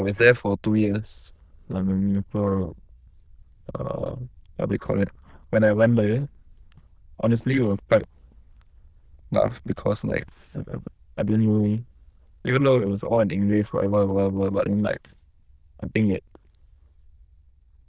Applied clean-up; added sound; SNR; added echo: neural diffusion model UNIVERSE++.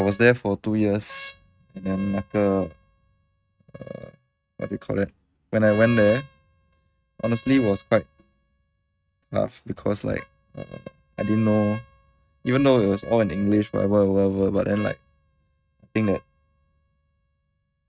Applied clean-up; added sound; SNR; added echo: neural mask model RNNoise.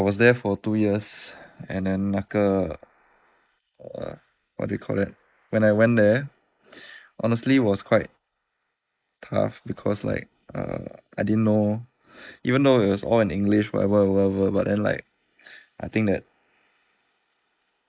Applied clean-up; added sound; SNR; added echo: neural mask model Resemble Enhance denoiser.